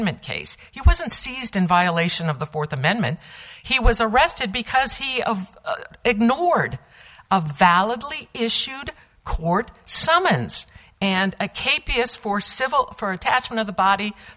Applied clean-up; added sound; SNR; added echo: none; none; none; none.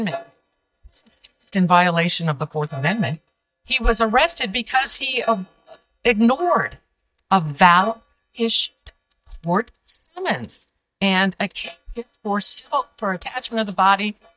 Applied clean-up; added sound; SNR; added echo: neural mask model DeepFilterNet 3.